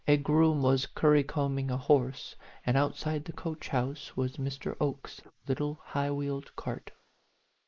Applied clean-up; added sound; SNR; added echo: neural mask model Resemble Enhance denoiser.